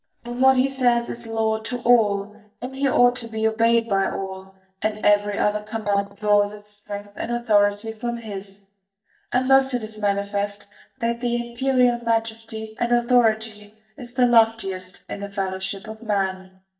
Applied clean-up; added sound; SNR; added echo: neural mask model DeepFilterNet 3.